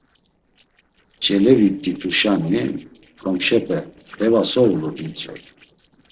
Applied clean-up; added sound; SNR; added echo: neural separator model SepFormer DNS4.